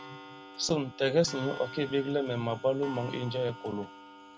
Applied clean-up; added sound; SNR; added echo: none; Clock; 15 dB; none.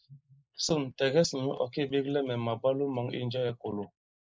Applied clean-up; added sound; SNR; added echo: neural mask model Resemble Enhance denoiser.